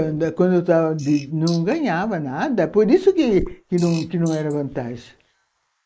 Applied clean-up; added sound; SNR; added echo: neural mask model Resemble Enhance denoiser.